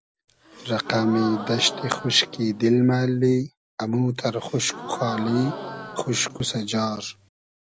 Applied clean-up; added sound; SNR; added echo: none; Gasp; 13 dB; none.